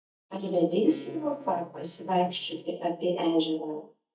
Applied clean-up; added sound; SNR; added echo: neural mask model DeepFilterNet 3.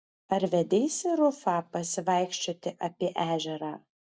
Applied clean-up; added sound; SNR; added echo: none; none; none; none.